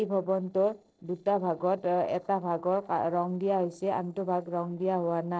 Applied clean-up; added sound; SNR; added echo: neural separator model SepFormer DNS4.